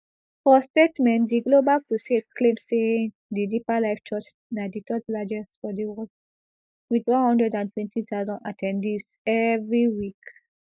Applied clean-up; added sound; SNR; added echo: neural mask model Resemble Enhance denoiser.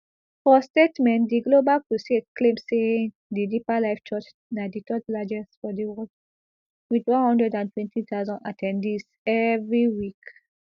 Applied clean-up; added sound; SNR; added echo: none; none; none; none.